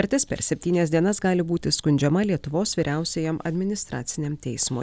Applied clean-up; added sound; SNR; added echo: none; none; none; none.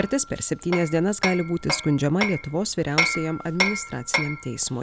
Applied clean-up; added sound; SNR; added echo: none; Hammer; 5 dB; none.